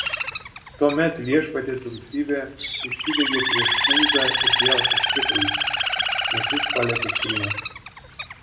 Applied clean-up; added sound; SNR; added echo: none; Bird; -3 dB; reverberation time 0.6 s.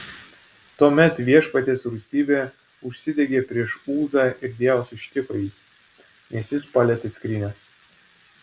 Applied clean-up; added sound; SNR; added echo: none; none; none; none.